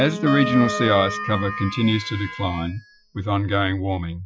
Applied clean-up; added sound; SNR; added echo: classical method Wiener filter.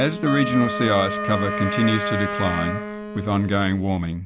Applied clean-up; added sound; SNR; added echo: none; Wind instrument, woodwind instrument + Wind instrument, woodwind instrument; 5 dB; none.